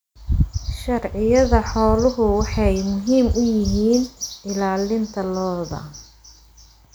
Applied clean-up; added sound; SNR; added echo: none; none; none; none.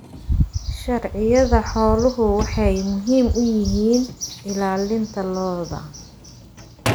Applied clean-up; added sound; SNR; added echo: none; Drawer open or close; 15 dB; none.